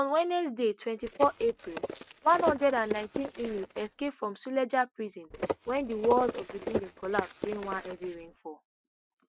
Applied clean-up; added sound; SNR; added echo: neural mask model RNNoise.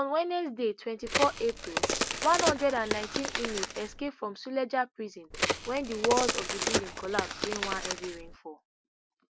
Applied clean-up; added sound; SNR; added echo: none; Crack; 1 dB; none.